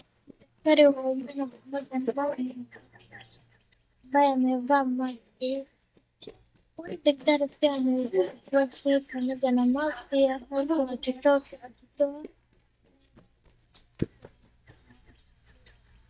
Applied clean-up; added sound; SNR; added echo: neural mask model DeepFilterNet 3.